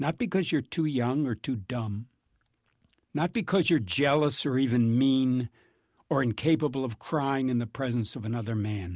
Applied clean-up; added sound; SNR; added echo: none; none; none; none.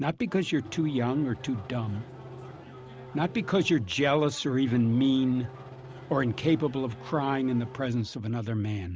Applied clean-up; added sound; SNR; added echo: none; Race car, auto racing / Engine starting; 16 dB; none.